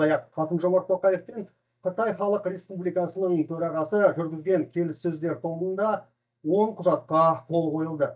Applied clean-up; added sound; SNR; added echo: neural mask model DeepFilterNet 3.